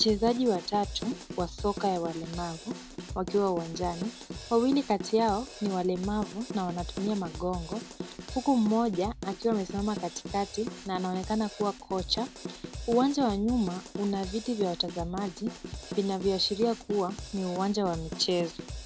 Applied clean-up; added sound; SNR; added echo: none; Drum / Drum kit; 11 dB; none.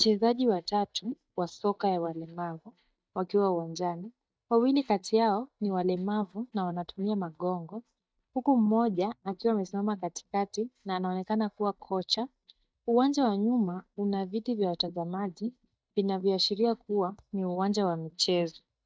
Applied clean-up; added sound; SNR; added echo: neural mask model DeepFilterNet 3.